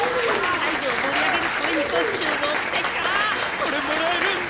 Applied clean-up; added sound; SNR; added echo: none; Applause; -3 dB; none.